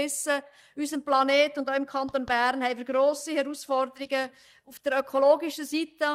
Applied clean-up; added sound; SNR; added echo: neural mask model DeepFilterNet 3.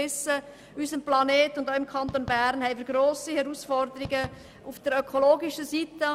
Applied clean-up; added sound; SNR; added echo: none; Fireworks; 19 dB; none.